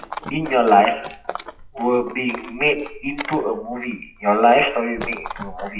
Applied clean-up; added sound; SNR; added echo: classical method WPE with log-MMSE.